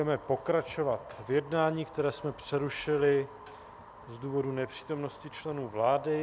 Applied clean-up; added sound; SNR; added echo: none; Fire; 19 dB; none.